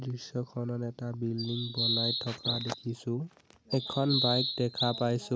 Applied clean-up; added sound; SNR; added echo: none; Bird vocalization, bird call, bird song; 2 dB; none.